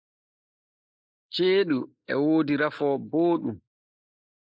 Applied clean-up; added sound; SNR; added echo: neural mask model Resemble Enhance denoiser.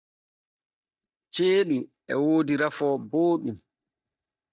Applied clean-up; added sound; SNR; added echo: neural mask model DeepFilterNet 3.